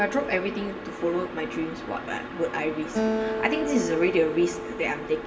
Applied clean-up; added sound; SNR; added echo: none; Acoustic guitar; 6 dB; reverberation time 2.4 s.